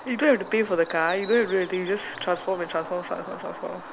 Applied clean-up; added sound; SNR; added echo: none; Bird; 15 dB; none.